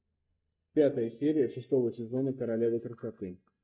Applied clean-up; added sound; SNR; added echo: neural mask model DeepFilterNet 3.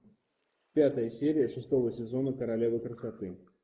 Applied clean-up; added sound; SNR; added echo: neural mask model Resemble Enhance denoiser.